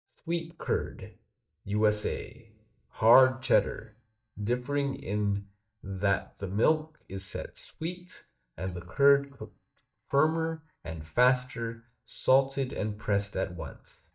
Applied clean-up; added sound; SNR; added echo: neural mask model DeepFilterNet 3.